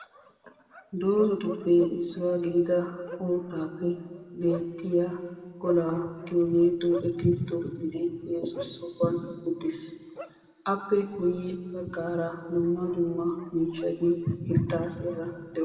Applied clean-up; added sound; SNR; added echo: none; Bark; 19 dB; reverberation time 1.9 s.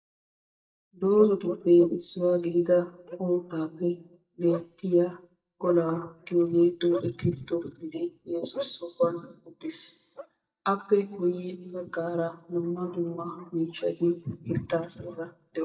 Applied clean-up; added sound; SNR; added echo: neural mask model DeepFilterNet 3.